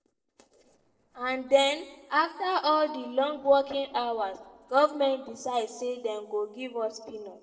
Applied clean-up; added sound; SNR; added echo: neural separator model SepFormer DNS4.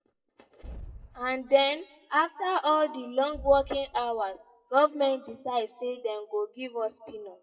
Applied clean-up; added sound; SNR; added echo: classical method WPE with log-MMSE.